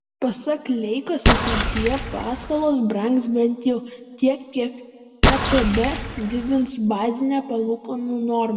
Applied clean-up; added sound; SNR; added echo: none; Explosion; -1 dB; reverberation time 1.2 s.